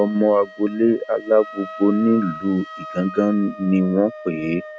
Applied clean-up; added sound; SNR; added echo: none; Wind instrument, woodwind instrument; 16 dB; none.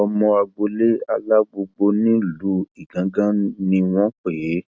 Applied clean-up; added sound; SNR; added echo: none; none; none; none.